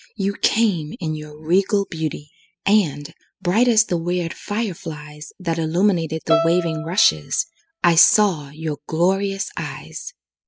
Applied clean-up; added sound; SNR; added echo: classical method spectral subtraction.